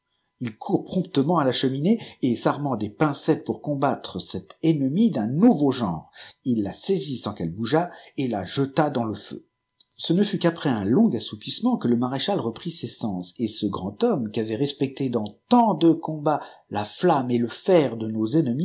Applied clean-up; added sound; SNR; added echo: none; none; none; none.